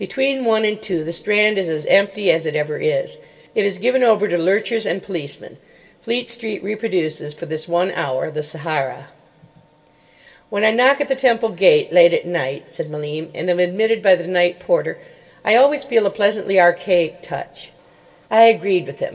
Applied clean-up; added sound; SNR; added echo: none; none; none; reverberation time 1.1 s.